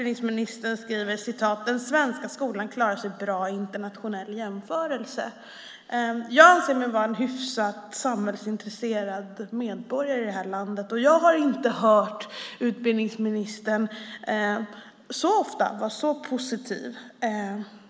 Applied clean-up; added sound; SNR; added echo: neural mask model Resemble Enhance denoiser.